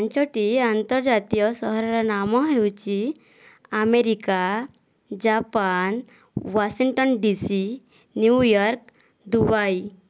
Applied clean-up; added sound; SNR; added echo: none; none; none; none.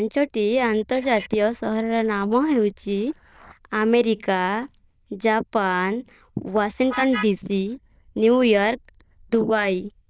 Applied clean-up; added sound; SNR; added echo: neural diffusion model UNIVERSE++.